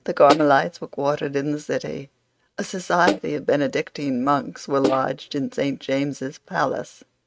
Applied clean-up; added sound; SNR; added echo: neural mask model RNNoise.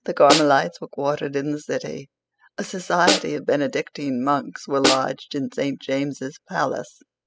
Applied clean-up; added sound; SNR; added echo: classical method spectral subtraction.